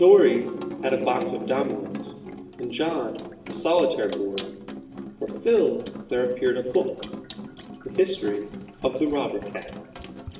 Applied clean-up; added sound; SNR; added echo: none; Sink (filling or washing) / Water tap, faucet; 11 dB; reverberation time 0.8 s.